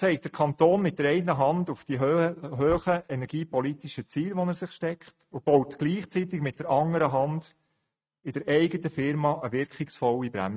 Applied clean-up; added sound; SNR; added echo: neural mask model RNNoise.